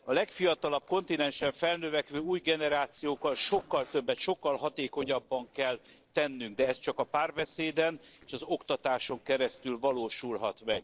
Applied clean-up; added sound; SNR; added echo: neural separator model SepFormer DNS4.